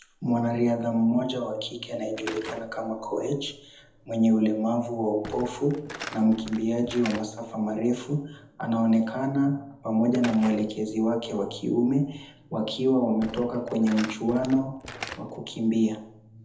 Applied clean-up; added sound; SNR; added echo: none; Slam / Wood; 18 dB; reverberation time 0.8 s.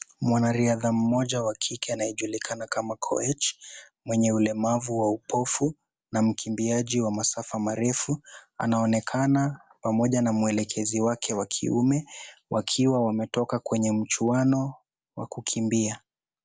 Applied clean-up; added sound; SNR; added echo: none; none; none; none.